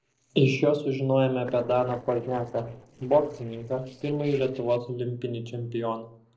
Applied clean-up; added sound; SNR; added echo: neural separator model SepFormer DNS4.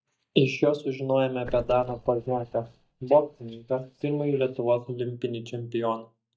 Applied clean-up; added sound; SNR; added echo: neural mask model DeepFilterNet 3.